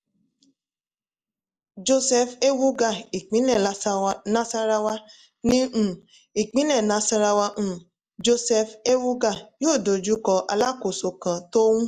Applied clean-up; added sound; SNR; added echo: neural mask model Resemble Enhance denoiser.